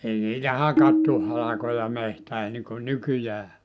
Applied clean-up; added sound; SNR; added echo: none; Tabla; -2 dB; none.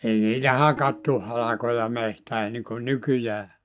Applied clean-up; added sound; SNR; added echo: neural mask model DeepFilterNet 3.